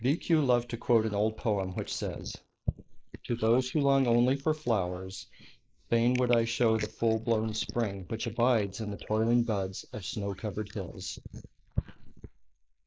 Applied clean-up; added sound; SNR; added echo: neural mask model Resemble Enhance denoiser.